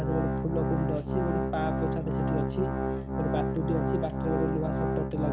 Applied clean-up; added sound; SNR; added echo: none; Organ; -3 dB; none.